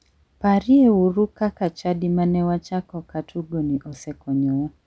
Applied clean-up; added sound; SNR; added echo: none; none; none; none.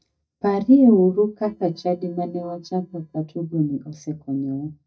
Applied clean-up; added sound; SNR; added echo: neural mask model DeepFilterNet 3.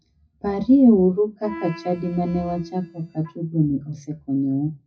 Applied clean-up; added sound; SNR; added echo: classical method WPE with log-MMSE.